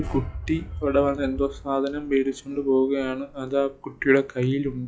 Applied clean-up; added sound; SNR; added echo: classical method log-MMSE.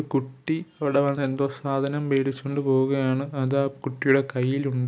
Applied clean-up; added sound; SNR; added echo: none; none; none; none.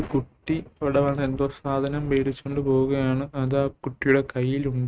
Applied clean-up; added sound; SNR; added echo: neural mask model RNNoise.